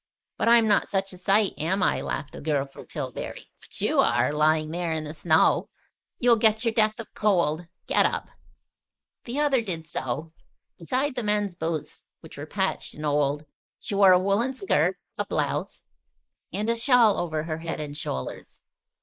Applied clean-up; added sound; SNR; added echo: neural mask model Resemble Enhance denoiser.